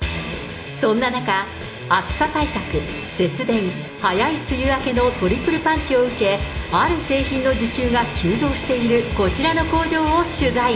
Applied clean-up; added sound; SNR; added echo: none; none; none; reverberation time 0.9 s.